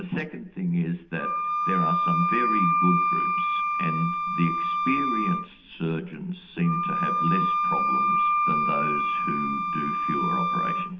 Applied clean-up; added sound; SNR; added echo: none; Wind instrument, woodwind instrument; -4 dB; reverberation time 0.8 s.